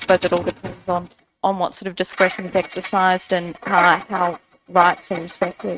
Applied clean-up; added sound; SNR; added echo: neural mask model RNNoise.